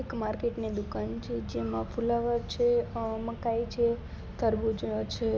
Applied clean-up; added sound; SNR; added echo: none; none; none; none.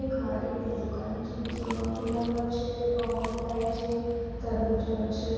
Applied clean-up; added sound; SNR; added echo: none; Chewing, mastication; 15 dB; reverberation time 2.1 s.